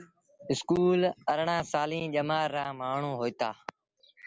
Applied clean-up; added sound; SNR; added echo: none; none; none; none.